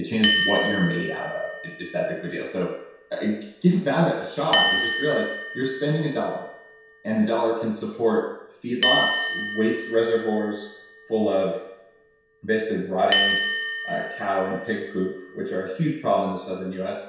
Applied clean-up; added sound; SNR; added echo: none; Bell; 4 dB; reverberation time 0.7 s.